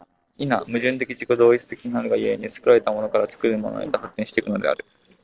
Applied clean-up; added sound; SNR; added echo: neural separator model SepFormer DNS4.